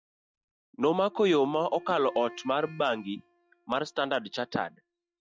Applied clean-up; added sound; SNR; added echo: classical method log-MMSE.